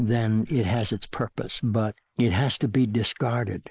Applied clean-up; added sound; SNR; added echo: neural mask model Resemble Enhance denoiser.